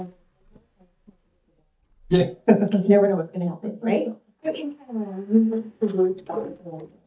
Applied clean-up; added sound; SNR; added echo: neural mask model DeepFilterNet 3.